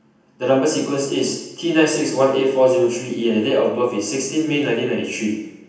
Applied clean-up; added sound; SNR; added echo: none; none; none; reverberation time 0.9 s.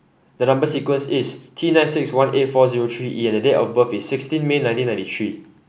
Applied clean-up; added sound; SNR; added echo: none; none; none; none.